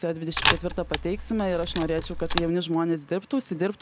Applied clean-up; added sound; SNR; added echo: none; Camera; 0 dB; none.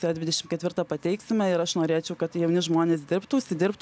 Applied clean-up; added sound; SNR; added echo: none; none; none; none.